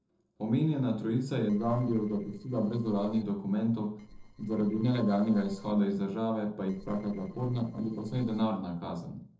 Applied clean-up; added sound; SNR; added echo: neural separator model SepFormer DNS4.